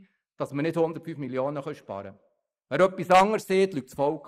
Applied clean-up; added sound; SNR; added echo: neural mask model Resemble Enhance denoiser.